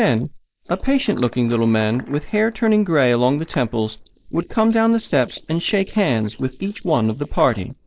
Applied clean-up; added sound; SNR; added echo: neural mask model Resemble Enhance denoiser.